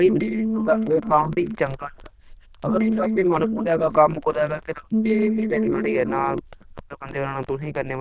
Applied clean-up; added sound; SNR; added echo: neural diffusion model UNIVERSE++.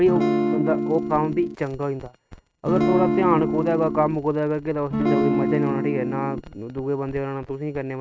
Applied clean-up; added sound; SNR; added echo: neural mask model RNNoise.